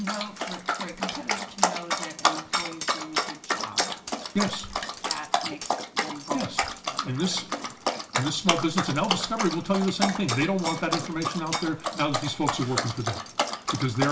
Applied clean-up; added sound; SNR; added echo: none; Dog; 0 dB; reverberation time 0.3 s.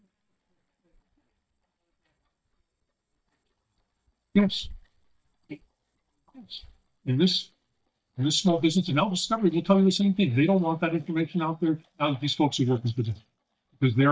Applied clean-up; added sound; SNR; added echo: neural mask model DeepFilterNet 3.